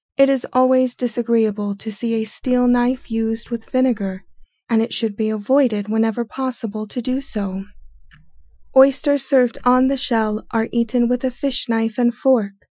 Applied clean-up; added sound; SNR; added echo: classical method Wiener filter.